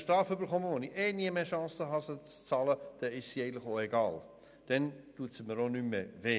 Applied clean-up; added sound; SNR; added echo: none; none; none; none.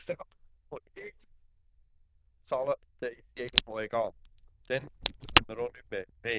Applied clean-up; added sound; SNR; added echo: neural diffusion model UNIVERSE++.